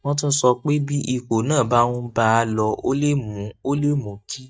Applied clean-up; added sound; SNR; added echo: neural mask model DeepFilterNet 3.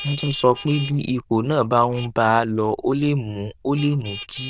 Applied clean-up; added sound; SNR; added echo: neural diffusion model UNIVERSE++.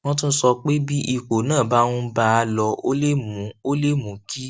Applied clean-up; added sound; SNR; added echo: none; none; none; none.